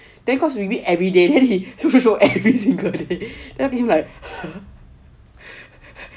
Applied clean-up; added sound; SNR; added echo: none; none; none; none.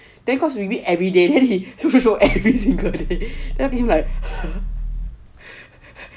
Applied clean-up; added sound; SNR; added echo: none; Growling; 5 dB; none.